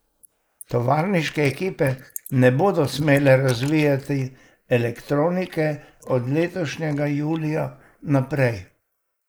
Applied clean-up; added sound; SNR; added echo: neural mask model Resemble Enhance denoiser.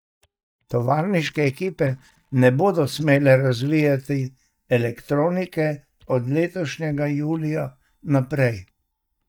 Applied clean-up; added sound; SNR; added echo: neural mask model DeepFilterNet 3.